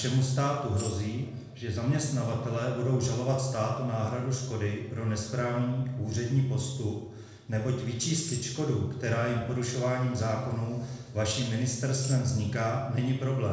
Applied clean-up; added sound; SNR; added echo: none; Tambourine; 15 dB; reverberation time 1.0 s.